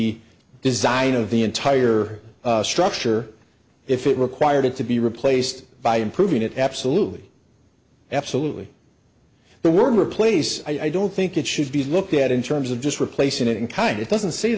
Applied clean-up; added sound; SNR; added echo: none; none; none; none.